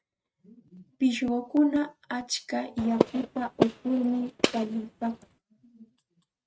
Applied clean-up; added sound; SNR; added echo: neural mask model RNNoise.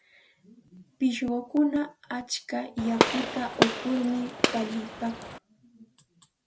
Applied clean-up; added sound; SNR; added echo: none; Gunshot, gunfire; -2 dB; none.